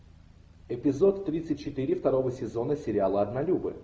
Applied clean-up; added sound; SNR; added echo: none; none; none; none.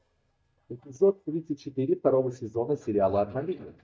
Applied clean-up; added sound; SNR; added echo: neural mask model DeepFilterNet 3.